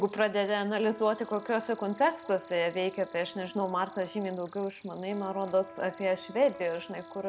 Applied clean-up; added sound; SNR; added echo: none; Cricket + Trumpet; 18 dB; none.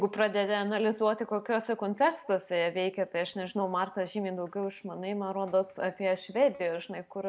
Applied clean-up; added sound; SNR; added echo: none; none; none; none.